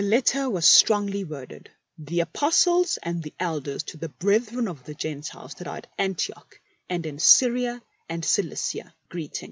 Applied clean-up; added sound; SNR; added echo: none; none; none; none.